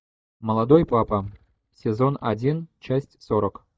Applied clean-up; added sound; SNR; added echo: neural mask model DeepFilterNet 3.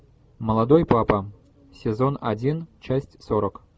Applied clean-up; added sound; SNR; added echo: none; none; none; none.